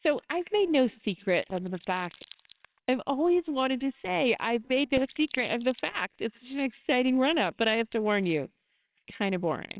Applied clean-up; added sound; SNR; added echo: neural separator model SepFormer WHAMR!.